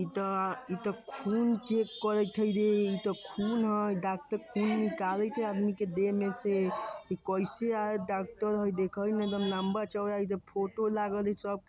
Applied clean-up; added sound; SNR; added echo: none; none; none; none.